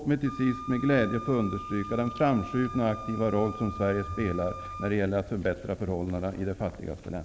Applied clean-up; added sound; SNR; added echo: none; Wind instrument, woodwind instrument; 13 dB; none.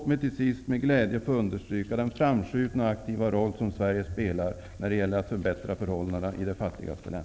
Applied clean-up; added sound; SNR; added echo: none; none; none; none.